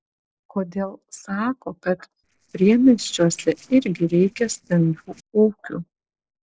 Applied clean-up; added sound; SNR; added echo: neural separator model SepFormer DNS4.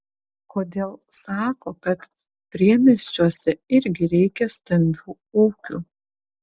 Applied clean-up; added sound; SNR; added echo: none; none; none; none.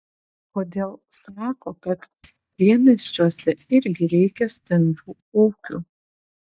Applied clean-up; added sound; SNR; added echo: neural mask model DeepFilterNet 3.